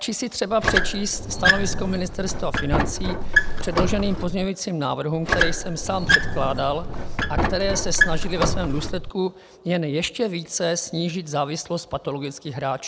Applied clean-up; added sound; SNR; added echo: none; Squeak; -3 dB; none.